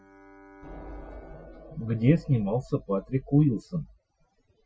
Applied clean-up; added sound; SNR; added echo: classical method Wiener filter.